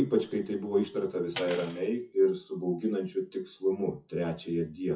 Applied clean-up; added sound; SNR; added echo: classical method WPE with log-MMSE.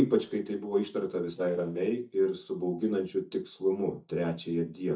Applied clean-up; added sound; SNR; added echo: neural mask model DeepFilterNet 3.